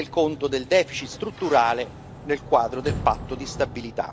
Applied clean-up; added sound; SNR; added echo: none; Sliding door; 12 dB; none.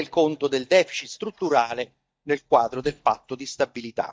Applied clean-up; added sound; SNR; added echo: neural mask model DeepFilterNet 3.